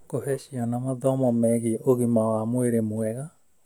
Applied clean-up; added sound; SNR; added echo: none; none; none; none.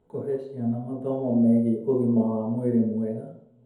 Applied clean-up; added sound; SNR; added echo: none; none; none; reverberation time 2.1 s.